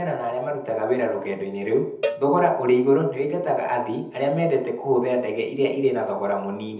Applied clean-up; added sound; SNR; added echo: none; Cowbell; 11 dB; reverberation time 0.7 s.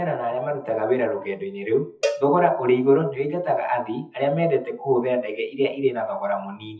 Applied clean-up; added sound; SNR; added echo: classical method WPE with log-MMSE.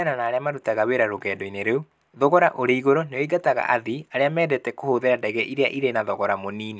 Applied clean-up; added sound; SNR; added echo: none; none; none; none.